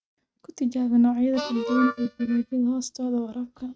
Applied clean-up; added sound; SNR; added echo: neural mask model RNNoise.